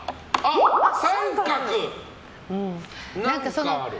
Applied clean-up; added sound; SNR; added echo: none; none; none; none.